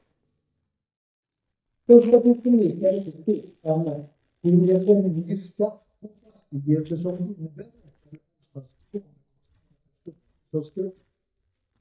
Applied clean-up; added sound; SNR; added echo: neural mask model DeepFilterNet 3.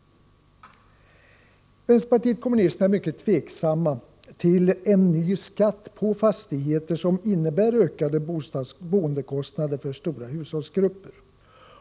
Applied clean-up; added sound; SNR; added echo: none; none; none; none.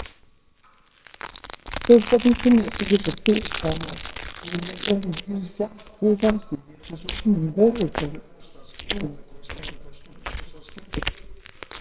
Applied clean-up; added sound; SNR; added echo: neural separator model SepFormer WHAMR!.